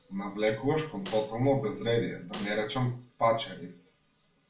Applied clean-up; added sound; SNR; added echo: none; Snare drum; 17 dB; reverberation time 0.4 s.